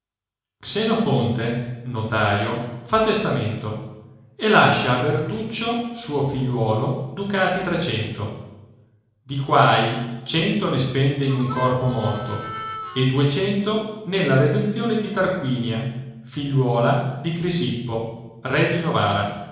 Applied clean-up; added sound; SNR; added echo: none; Harmonica; 12 dB; reverberation time 1.0 s.